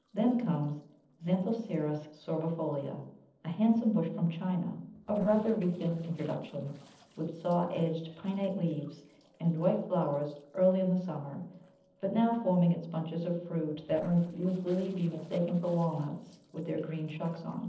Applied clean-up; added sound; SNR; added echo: neural separator model SepFormer DNS4.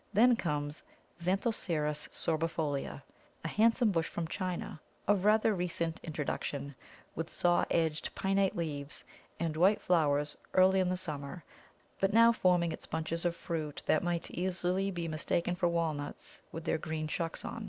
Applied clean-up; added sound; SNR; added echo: none; none; none; none.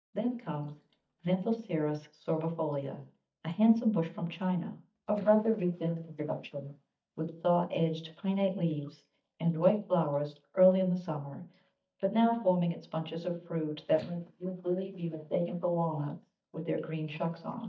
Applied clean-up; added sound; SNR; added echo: neural mask model DeepFilterNet 3.